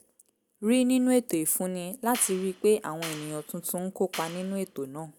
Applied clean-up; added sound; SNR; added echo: none; Clapping; 14 dB; none.